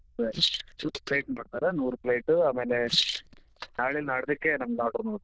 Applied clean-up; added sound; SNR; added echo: neural diffusion model UNIVERSE++.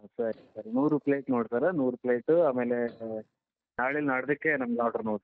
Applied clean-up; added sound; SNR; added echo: neural mask model DeepFilterNet 3.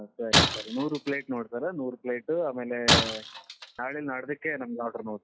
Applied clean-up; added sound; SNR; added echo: classical method log-MMSE.